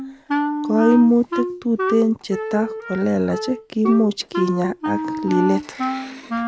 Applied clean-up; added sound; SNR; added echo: none; Wind instrument, woodwind instrument; 5 dB; none.